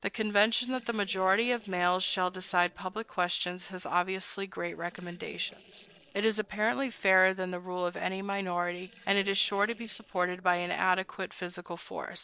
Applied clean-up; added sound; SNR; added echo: neural separator model SepFormer DNS4.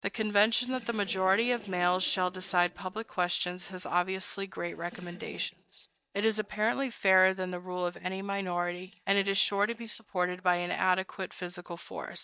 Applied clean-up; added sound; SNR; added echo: neural mask model DeepFilterNet 3.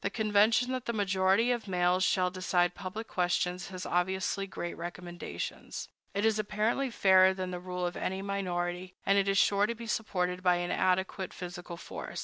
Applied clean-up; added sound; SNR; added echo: none; none; none; none.